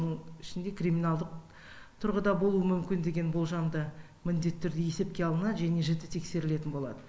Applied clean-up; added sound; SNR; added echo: none; none; none; none.